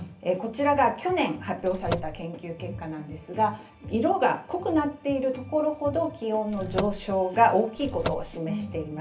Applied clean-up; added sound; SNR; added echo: none; Car; 6 dB; reverberation time 0.3 s.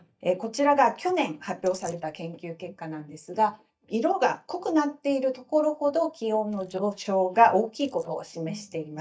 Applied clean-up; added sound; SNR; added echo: neural mask model DeepFilterNet 3.